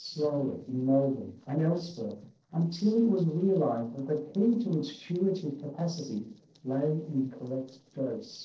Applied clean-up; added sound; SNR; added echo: neural separator model SepFormer DNS4.